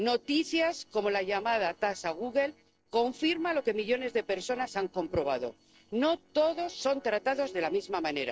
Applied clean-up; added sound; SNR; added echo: neural separator model SepFormer DNS4.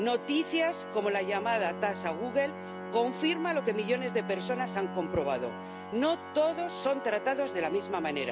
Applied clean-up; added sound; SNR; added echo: none; Organ; 9 dB; none.